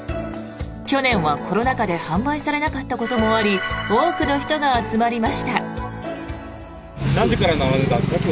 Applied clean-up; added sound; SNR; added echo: none; none; none; none.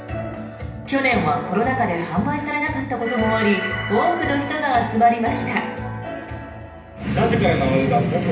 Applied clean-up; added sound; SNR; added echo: none; none; none; reverberation time 0.8 s.